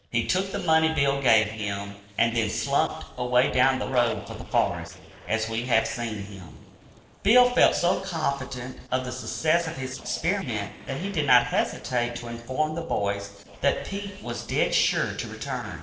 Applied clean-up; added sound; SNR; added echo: neural separator model SepFormer DNS4.